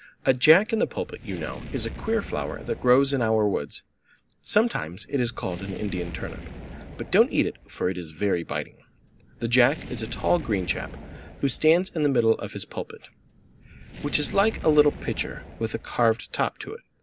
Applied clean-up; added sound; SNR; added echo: none; Fire; 15 dB; none.